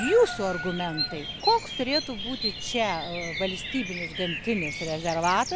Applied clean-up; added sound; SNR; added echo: none; Bird vocalization, bird call, bird song; 6 dB; none.